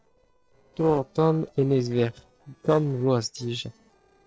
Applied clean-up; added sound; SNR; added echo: neural separator model SepFormer DNS4.